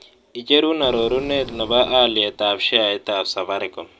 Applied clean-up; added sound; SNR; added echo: none; Boom; 19 dB; none.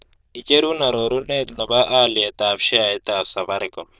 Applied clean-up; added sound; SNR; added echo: neural diffusion model UNIVERSE++.